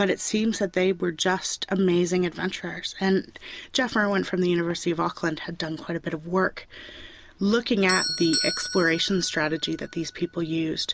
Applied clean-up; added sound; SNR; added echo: none; Doorbell; 13 dB; none.